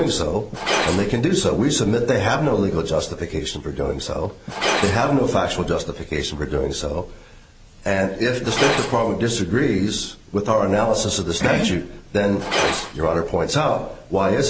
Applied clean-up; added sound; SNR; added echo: none; Glass; 10 dB; none.